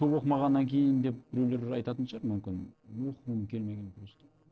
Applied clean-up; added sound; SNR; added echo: neural separator model SepFormer DNS4.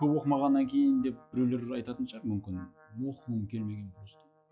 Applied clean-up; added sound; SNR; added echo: classical method log-MMSE.